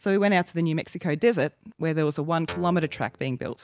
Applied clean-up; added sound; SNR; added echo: none; Guitar; 16 dB; none.